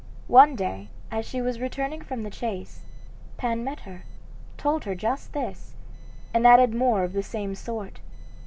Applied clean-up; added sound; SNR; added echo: none; none; none; none.